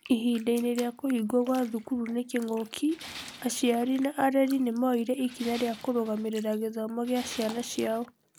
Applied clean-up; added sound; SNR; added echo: none; Tools + Bathtub (filling or washing); 19 dB; none.